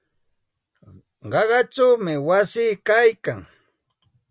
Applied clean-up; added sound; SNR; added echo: none; none; none; none.